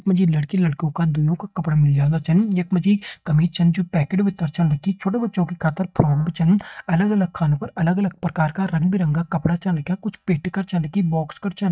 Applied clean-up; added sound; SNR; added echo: neural mask model DeepFilterNet 3.